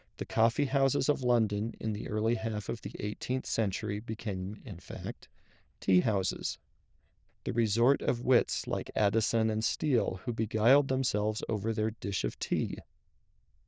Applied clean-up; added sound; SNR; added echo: neural diffusion model UNIVERSE++.